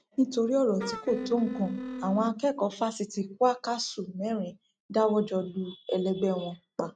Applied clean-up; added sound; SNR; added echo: neural mask model RNNoise.